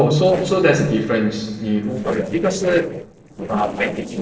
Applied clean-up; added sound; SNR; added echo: neural separator model SepFormer DNS4.